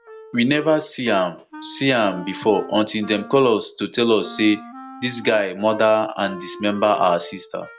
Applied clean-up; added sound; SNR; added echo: none; Wind instrument, woodwind instrument; 18 dB; none.